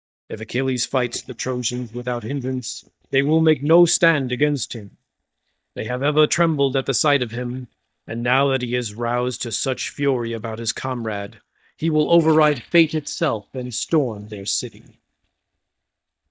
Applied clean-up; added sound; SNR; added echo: neural mask model DeepFilterNet 3.